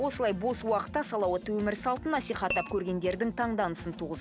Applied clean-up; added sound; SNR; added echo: none; Tap / Glass; 10 dB; none.